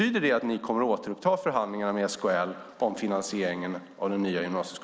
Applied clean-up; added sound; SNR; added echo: none; none; none; none.